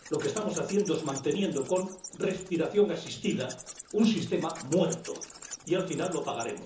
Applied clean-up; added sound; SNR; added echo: none; Wild animals; 14 dB; reverberation time 0.8 s.